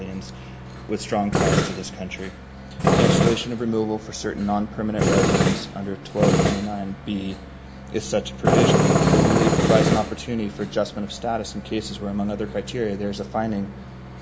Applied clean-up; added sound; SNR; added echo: none; Tools; -3 dB; none.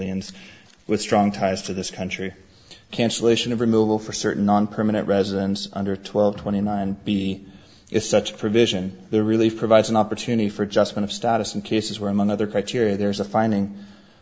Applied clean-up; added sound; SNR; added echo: none; none; none; none.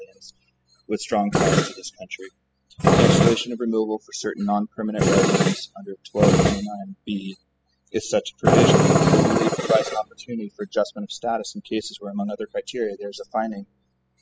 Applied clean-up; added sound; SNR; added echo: classical method spectral subtraction.